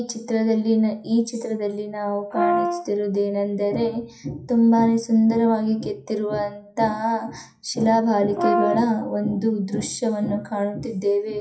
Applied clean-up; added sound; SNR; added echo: classical method WPE with log-MMSE.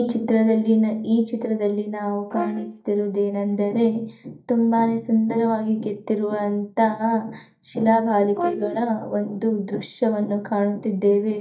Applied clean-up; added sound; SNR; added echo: neural mask model DeepFilterNet 3.